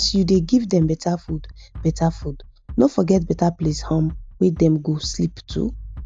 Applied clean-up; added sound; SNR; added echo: none; Bass drum; 14 dB; none.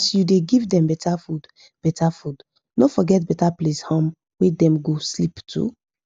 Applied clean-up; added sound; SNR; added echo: none; none; none; none.